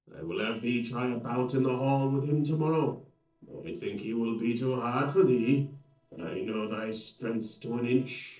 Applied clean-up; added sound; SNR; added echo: neural separator model SepFormer DNS4.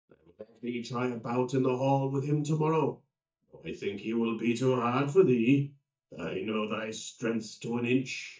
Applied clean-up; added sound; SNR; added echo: neural mask model DeepFilterNet 3.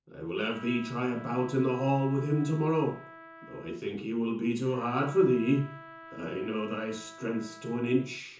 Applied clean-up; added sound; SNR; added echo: none; Trumpet; 19 dB; reverberation time 0.6 s.